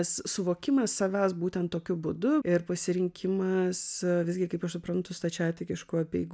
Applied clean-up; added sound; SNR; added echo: none; none; none; none.